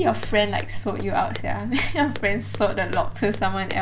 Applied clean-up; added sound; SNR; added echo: none; Walk, footsteps; 5 dB; none.